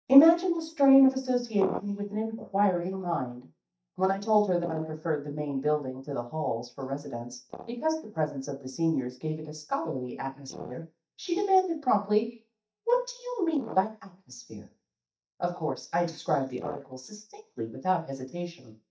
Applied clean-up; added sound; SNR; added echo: neural mask model DeepFilterNet 3.